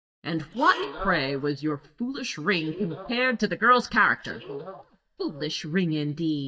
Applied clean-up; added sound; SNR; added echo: neural mask model DeepFilterNet 3.